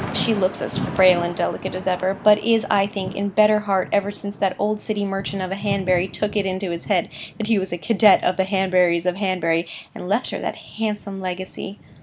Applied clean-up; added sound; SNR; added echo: none; Thunder / Rain; 13 dB; none.